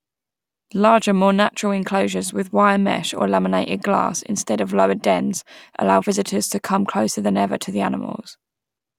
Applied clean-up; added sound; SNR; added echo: none; none; none; none.